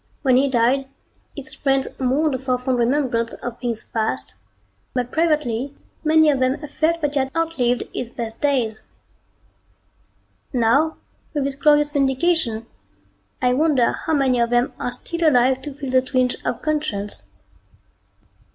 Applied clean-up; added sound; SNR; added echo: none; none; none; none.